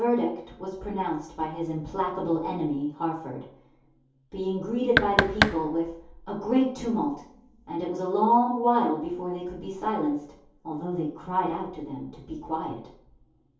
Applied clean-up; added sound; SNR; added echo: none; Knock; -3 dB; reverberation time 0.6 s.